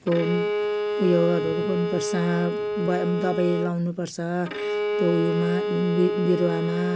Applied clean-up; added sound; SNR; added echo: none; Bowed string instrument; 2 dB; none.